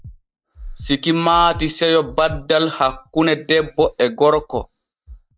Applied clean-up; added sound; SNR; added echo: neural mask model RNNoise.